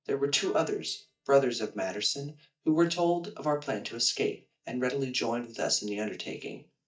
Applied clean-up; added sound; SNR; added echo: neural mask model DeepFilterNet 3.